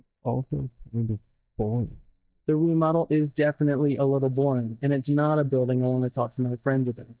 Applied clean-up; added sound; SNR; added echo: neural mask model DeepFilterNet 3.